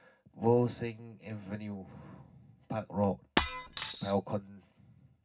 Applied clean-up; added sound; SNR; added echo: none; Shatter; -2 dB; reverberation time 0.4 s.